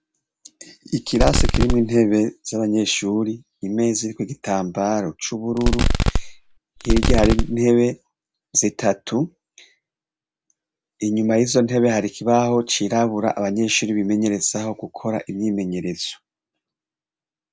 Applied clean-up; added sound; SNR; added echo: none; Fireworks; -3 dB; none.